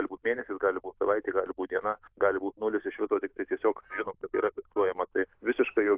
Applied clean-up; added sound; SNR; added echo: neural diffusion model UNIVERSE++.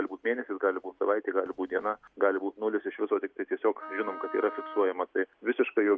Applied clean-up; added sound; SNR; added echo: none; Wind instrument, woodwind instrument; 14 dB; none.